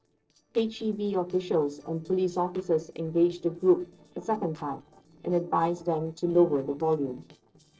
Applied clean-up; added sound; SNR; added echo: neural separator model SepFormer DNS4.